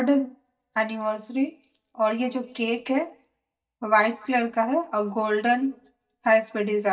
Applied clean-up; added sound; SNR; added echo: neural mask model DeepFilterNet 3.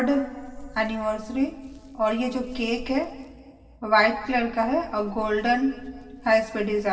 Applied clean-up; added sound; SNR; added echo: none; Dog; 19 dB; reverberation time 2.0 s.